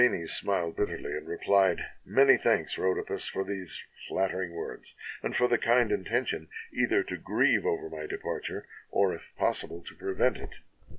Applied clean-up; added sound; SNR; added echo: none; none; none; none.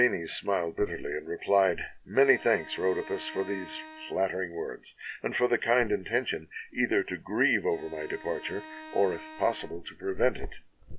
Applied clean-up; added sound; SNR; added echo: none; Bowed string instrument; 19 dB; none.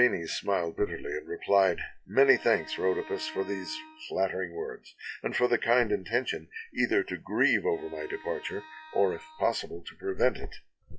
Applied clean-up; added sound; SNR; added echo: classical method log-MMSE.